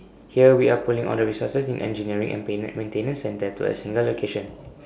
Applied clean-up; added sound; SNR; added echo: none; none; none; none.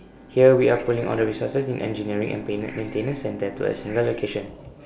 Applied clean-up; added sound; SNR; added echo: none; Meow / Purr + Bowed string instrument; 18 dB; none.